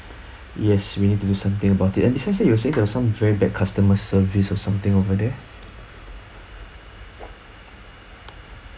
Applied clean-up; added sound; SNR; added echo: none; none; none; none.